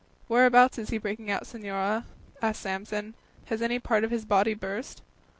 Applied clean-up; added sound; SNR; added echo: none; none; none; none.